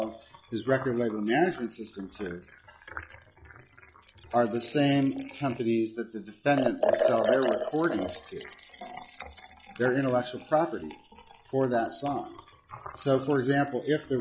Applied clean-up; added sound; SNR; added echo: classical method log-MMSE.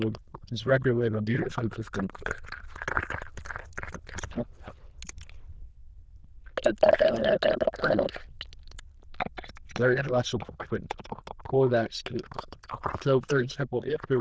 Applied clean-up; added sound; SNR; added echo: neural diffusion model UNIVERSE++.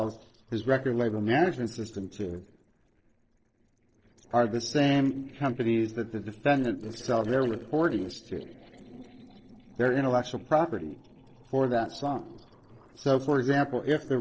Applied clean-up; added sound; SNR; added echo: neural separator model SepFormer DNS4.